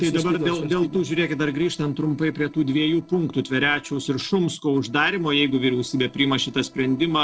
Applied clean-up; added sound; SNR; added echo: neural separator model SepFormer DNS4.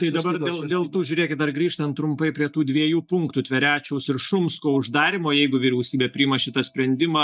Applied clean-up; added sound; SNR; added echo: neural mask model DeepFilterNet 3.